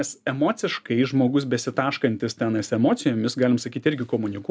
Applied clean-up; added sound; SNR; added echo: none; none; none; none.